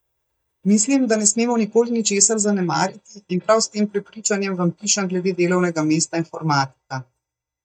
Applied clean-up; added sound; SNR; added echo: neural mask model DeepFilterNet 3.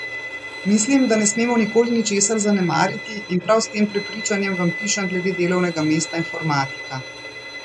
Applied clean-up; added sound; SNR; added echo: none; Bowed string instrument; 11 dB; none.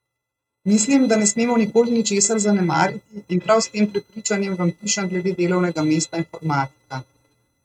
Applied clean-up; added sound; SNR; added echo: neural mask model RNNoise.